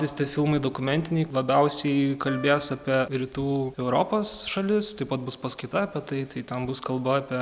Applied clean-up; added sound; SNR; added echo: none; Piano; 18 dB; none.